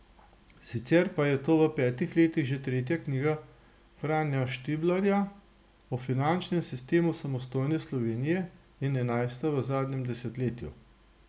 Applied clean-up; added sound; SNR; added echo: none; none; none; none.